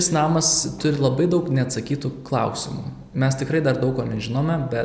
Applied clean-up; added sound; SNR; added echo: none; none; none; none.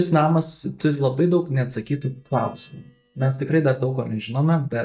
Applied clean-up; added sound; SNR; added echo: neural mask model DeepFilterNet 3.